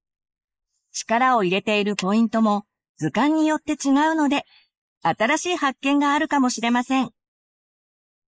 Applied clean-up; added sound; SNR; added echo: neural mask model Resemble Enhance denoiser.